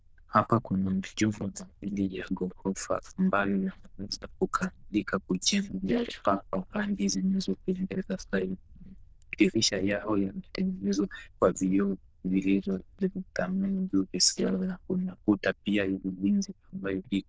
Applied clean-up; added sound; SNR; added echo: neural diffusion model UNIVERSE++.